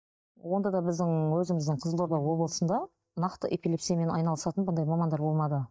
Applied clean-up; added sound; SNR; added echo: neural mask model DeepFilterNet 3.